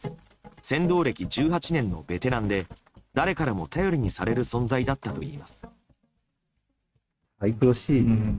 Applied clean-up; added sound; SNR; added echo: neural mask model RNNoise.